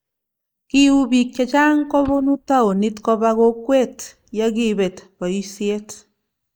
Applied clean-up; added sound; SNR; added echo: neural mask model DeepFilterNet 3.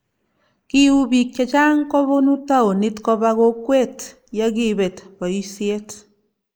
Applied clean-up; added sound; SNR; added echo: neural mask model Resemble Enhance denoiser.